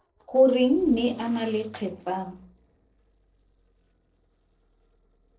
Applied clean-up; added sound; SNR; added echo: neural separator model SepFormer DNS4.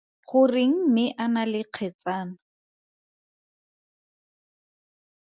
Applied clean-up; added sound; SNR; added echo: none; none; none; none.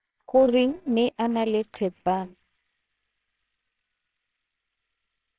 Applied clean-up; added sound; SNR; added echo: neural separator model SepFormer WHAMR!.